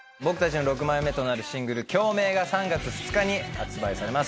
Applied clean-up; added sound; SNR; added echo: none; none; none; none.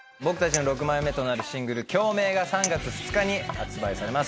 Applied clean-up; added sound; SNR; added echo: none; Chink, clink; 12 dB; none.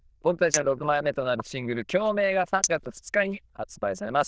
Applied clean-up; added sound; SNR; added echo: neural diffusion model UNIVERSE++.